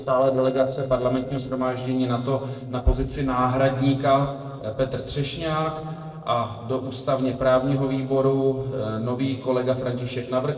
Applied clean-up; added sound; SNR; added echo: neural separator model SepFormer DNS4.